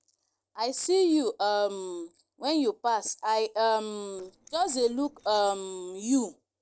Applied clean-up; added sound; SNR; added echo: neural separator model SepFormer DNS4.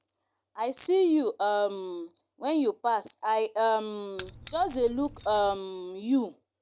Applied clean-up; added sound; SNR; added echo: none; Keys jangling; 8 dB; none.